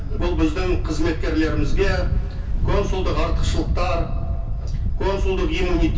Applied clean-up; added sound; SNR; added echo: none; Wind; -4 dB; reverberation time 0.3 s.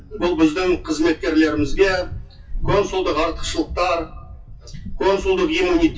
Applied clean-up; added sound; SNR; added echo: classical method WPE with log-MMSE.